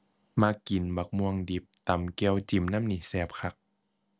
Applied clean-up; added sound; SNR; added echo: none; none; none; none.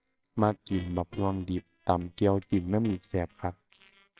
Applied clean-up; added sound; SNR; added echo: neural separator model SepFormer WHAMR!.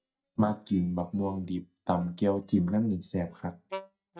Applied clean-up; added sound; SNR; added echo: neural mask model DeepFilterNet 3.